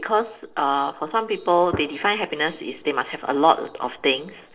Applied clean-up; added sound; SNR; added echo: neural separator model SepFormer DNS4.